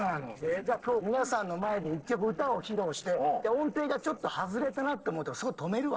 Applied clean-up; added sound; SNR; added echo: neural separator model SepFormer DNS4.